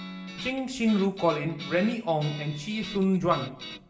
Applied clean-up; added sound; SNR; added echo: none; Guitar; 14 dB; reverberation time 1.0 s.